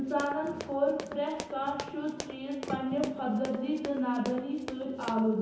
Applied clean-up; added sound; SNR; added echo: none; Run; 12 dB; reverberation time 1.0 s.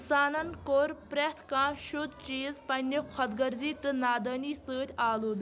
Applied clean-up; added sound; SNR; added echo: none; none; none; none.